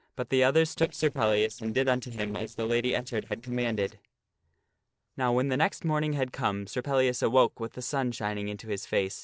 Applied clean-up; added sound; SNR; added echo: neural separator model SepFormer DNS4.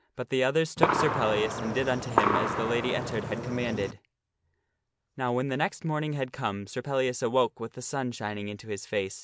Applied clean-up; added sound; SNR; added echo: none; Gunshot, gunfire; -1 dB; none.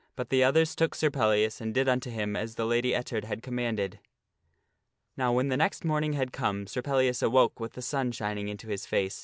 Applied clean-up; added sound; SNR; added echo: none; none; none; none.